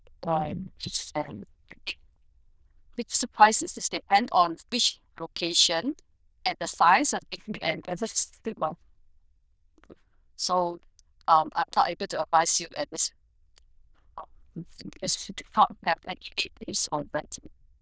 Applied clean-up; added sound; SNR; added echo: neural diffusion model UNIVERSE++.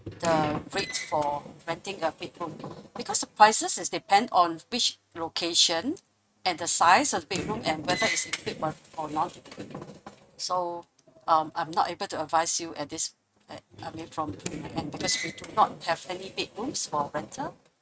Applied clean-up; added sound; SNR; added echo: neural mask model RNNoise.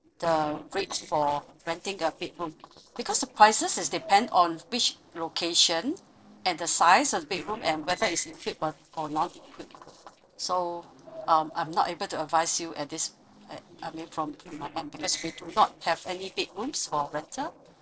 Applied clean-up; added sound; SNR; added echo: neural separator model SepFormer DNS4.